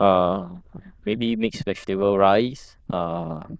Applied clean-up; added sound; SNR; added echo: neural diffusion model UNIVERSE++.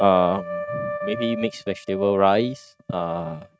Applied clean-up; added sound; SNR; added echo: neural mask model RNNoise.